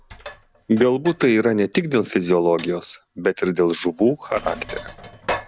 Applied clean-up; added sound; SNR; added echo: none; Sink (filling or washing); 15 dB; none.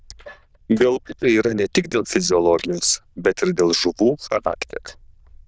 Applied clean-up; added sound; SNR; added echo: neural diffusion model UNIVERSE++.